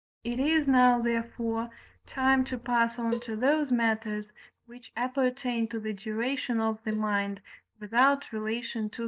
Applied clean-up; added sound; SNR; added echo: neural mask model DeepFilterNet 3.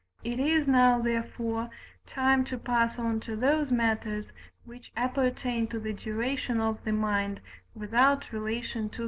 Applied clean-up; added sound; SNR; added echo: none; none; none; none.